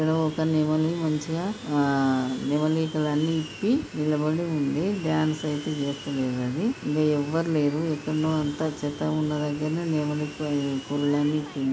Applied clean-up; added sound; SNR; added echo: none; Sawing; 18 dB; none.